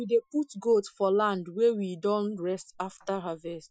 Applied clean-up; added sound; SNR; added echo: classical method Wiener filter.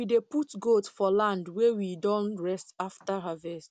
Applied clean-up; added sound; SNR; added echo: none; none; none; none.